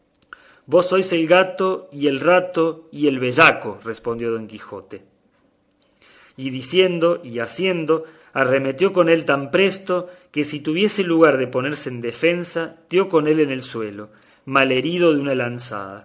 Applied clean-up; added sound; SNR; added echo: none; none; none; none.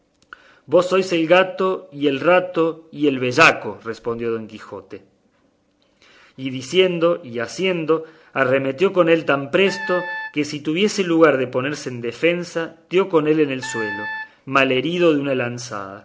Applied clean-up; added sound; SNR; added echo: none; Wind instrument, woodwind instrument; 11 dB; none.